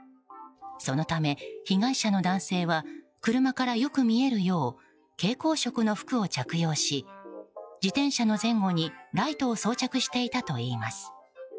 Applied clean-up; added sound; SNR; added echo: classical method log-MMSE.